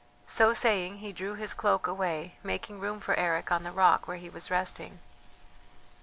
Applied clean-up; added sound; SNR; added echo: none; none; none; none.